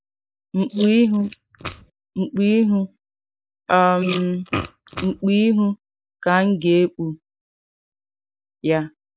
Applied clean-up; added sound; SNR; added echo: neural mask model Resemble Enhance denoiser.